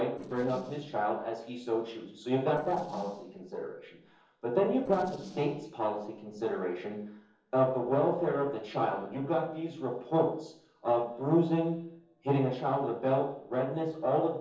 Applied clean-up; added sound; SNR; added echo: neural separator model SepFormer DNS4.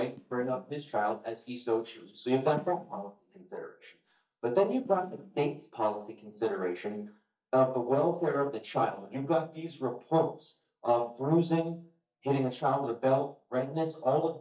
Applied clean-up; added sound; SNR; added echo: neural mask model DeepFilterNet 3.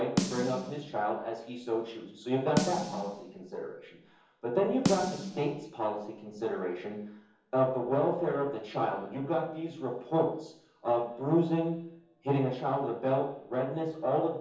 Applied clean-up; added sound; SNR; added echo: none; Snare drum; 6 dB; reverberation time 0.7 s.